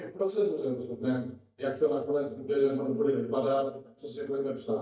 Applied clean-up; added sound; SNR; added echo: neural mask model DeepFilterNet 3.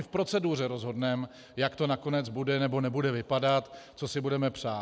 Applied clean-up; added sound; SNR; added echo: none; none; none; none.